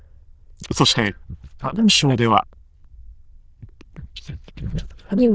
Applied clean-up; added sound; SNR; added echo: neural diffusion model UNIVERSE++.